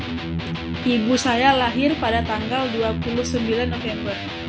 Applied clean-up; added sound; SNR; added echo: none; Electric guitar; 5 dB; none.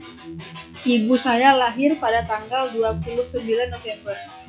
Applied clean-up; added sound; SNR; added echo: classical method log-MMSE.